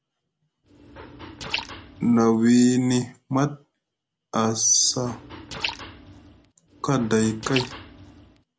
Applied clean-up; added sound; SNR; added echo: none; Liquid; 12 dB; none.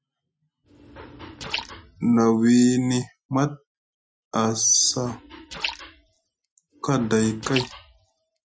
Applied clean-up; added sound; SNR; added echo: classical method Wiener filter.